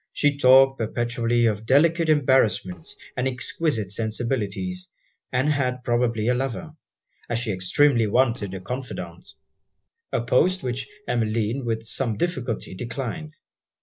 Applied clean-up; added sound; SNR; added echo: neural separator model SepFormer DNS4.